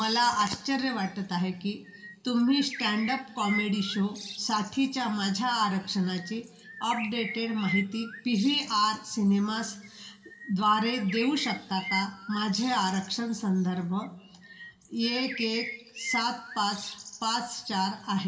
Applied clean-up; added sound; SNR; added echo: none; Bird; 13 dB; reverberation time 1.4 s.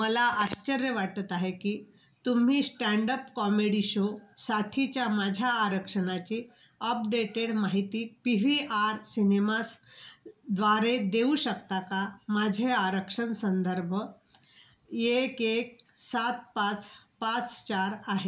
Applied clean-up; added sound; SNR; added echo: none; none; none; none.